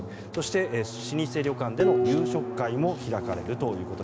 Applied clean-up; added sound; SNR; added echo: none; Dishes, pots, and pans + Drum; 1 dB; none.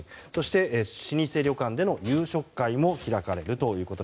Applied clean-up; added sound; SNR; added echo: none; none; none; none.